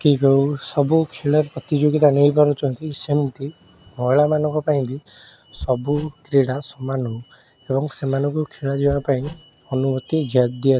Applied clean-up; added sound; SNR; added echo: none; Hammer; 18 dB; none.